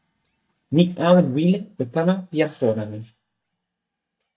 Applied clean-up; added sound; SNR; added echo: neural mask model DeepFilterNet 3.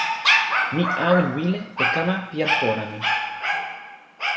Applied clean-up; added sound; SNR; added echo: none; Dog; -2 dB; reverberation time 1.0 s.